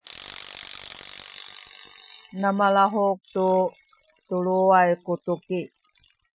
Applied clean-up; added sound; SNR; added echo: classical method Wiener filter.